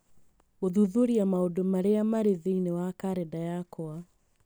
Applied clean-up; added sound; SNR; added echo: none; none; none; none.